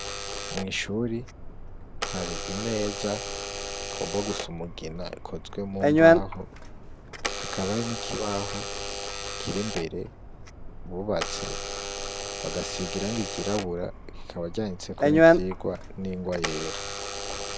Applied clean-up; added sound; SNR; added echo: none; Alarm / Door; -5 dB; none.